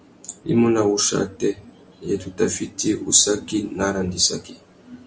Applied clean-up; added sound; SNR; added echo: none; none; none; none.